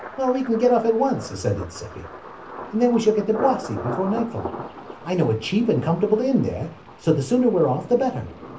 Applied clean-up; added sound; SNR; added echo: none; Thunder; 13 dB; reverberation time 0.3 s.